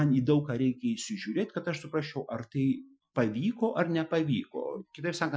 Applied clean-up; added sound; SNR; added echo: classical method Wiener filter.